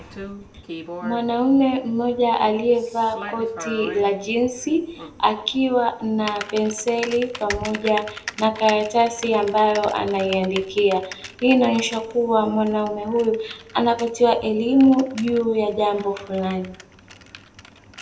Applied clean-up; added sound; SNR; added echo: none; Typing; 17 dB; reverberation time 0.5 s.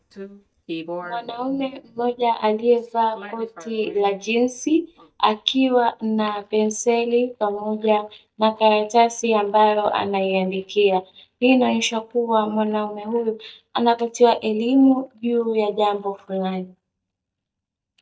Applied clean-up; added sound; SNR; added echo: neural mask model DeepFilterNet 3.